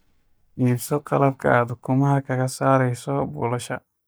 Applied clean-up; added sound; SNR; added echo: neural mask model DeepFilterNet 3.